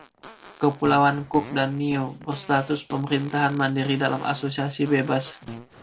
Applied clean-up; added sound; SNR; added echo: none; Fart; 18 dB; none.